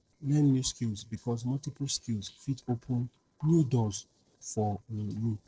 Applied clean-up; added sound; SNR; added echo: neural separator model SepFormer DNS4.